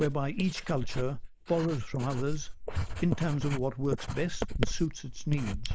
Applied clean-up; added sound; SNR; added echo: neural mask model Resemble Enhance denoiser.